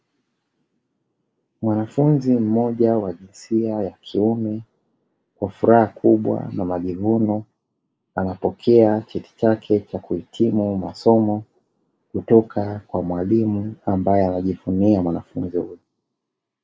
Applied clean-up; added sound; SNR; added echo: neural mask model Resemble Enhance denoiser.